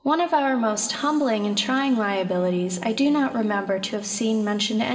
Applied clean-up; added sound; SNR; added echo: none; none; none; reverberation time 2.0 s.